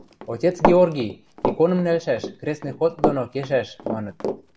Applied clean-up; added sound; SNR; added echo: none; Run; 5 dB; none.